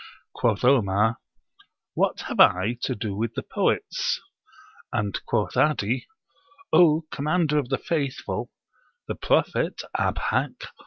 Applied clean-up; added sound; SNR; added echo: none; none; none; none.